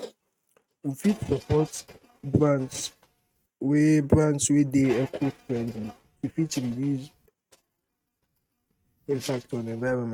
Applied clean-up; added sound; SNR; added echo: neural mask model RNNoise.